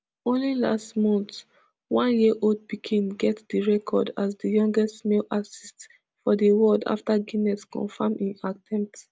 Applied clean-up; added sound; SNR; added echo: none; none; none; none.